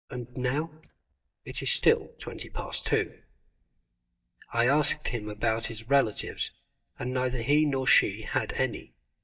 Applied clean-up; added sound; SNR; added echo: neural mask model DeepFilterNet 3.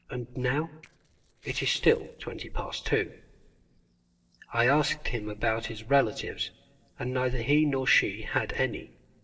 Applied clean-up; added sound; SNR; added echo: neural separator model SepFormer DNS4.